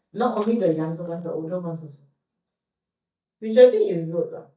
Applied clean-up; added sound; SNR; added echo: neural mask model DeepFilterNet 3.